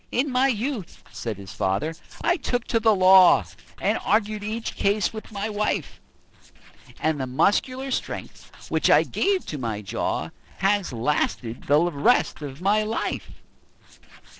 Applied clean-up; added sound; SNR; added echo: neural separator model SepFormer DNS4.